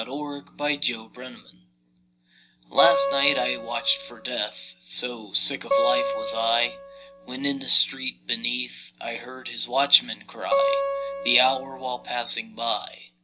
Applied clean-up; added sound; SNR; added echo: none; Acoustic guitar; 0 dB; reverberation time 0.5 s.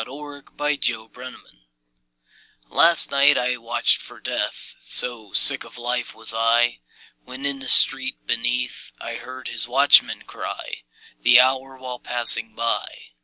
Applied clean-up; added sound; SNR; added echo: none; none; none; none.